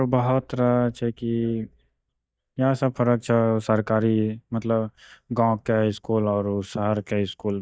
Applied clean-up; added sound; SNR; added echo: neural mask model DeepFilterNet 3.